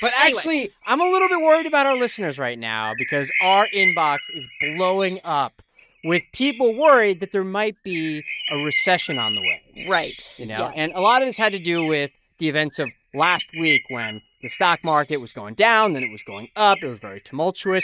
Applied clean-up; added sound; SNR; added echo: neural mask model RNNoise.